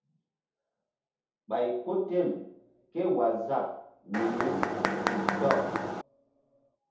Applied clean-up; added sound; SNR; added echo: none; Mechanisms; -3 dB; reverberation time 0.7 s.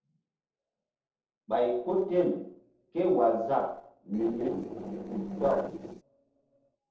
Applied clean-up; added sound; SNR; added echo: neural separator model SepFormer DNS4.